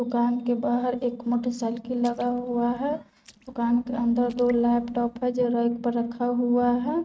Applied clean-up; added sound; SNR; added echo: neural mask model RNNoise.